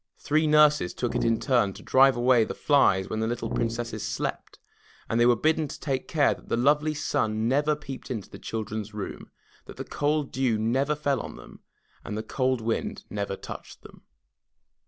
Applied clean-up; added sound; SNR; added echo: none; Brass instrument; 7 dB; none.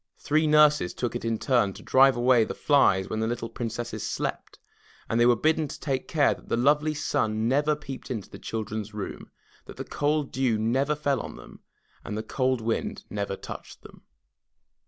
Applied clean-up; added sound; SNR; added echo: none; none; none; none.